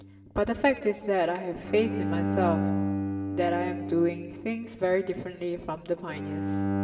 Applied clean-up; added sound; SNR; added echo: none; Bowed string instrument; 3 dB; reverberation time 1.6 s.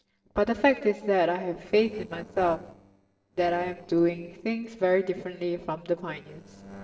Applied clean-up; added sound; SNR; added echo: neural separator model SepFormer DNS4.